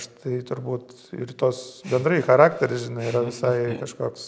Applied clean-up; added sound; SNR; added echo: none; none; none; none.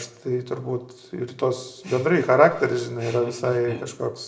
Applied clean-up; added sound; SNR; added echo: none; none; none; reverberation time 0.4 s.